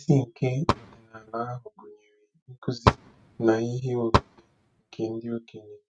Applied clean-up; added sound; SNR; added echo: neural mask model RNNoise.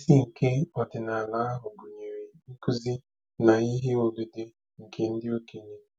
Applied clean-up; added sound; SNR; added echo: none; none; none; none.